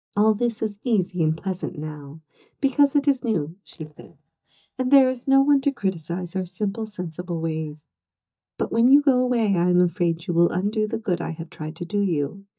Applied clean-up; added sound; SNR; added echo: neural mask model DeepFilterNet 3.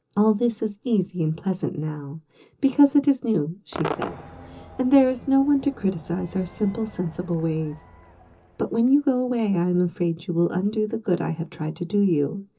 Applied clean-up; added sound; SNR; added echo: none; Crowd / Cheering / Fireworks; 19 dB; reverberation time 0.2 s.